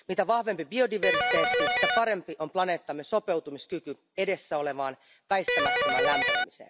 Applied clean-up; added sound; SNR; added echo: none; Electric guitar; -5 dB; none.